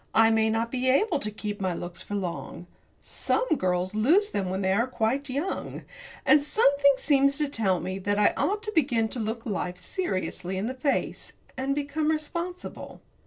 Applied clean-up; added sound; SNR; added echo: none; none; none; none.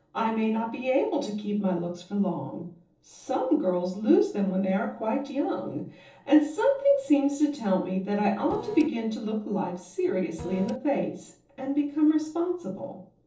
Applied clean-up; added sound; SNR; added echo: neural separator model SepFormer DNS4.